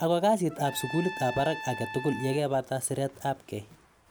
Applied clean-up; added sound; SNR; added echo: none; Trumpet; 11 dB; none.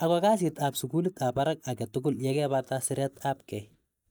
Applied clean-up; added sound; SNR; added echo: neural mask model DeepFilterNet 3.